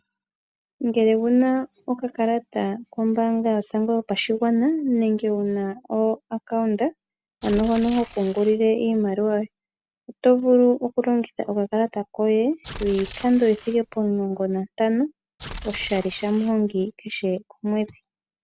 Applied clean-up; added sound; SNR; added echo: none; Tearing; 15 dB; none.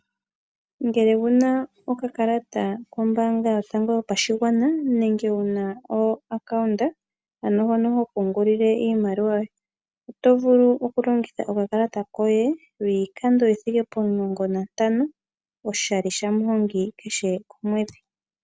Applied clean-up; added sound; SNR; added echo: none; none; none; none.